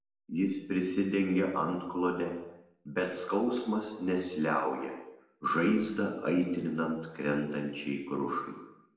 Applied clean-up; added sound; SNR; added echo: none; none; none; reverberation time 0.9 s.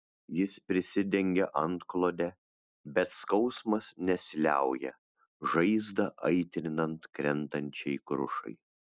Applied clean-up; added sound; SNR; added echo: none; none; none; none.